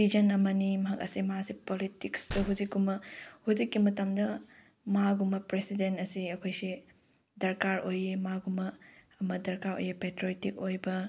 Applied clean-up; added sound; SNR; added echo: none; Gunshot, gunfire; 14 dB; none.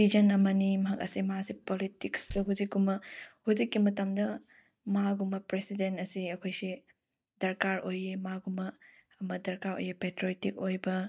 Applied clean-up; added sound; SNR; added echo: neural mask model DeepFilterNet 3.